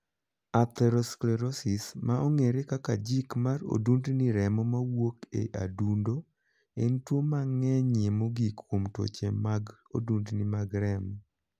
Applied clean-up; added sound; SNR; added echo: none; none; none; none.